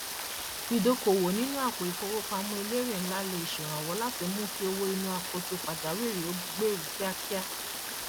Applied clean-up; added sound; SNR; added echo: none; Rain; 4 dB; none.